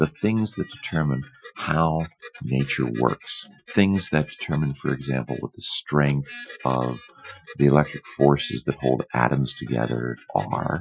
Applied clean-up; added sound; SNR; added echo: classical method Wiener filter.